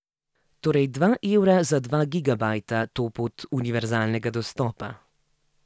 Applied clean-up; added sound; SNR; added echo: none; none; none; none.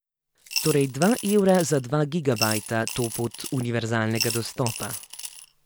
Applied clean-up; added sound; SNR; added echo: none; Coin (dropping) / Glass; 9 dB; none.